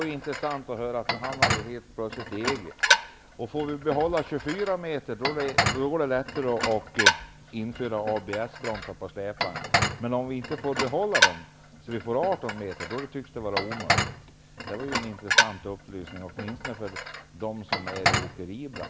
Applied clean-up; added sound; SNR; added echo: none; Dishes, pots, and pans; -2 dB; none.